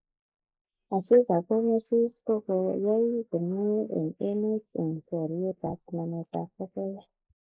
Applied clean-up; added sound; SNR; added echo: neural mask model Resemble Enhance denoiser.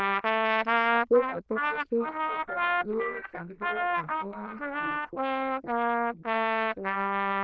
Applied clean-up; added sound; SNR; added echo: neural diffusion model UNIVERSE++.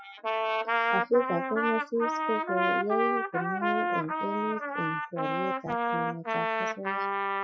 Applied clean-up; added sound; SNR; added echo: classical method Wiener filter.